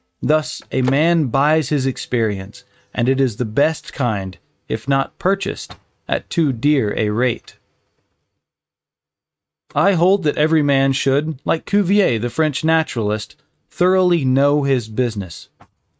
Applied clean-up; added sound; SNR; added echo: neural mask model RNNoise.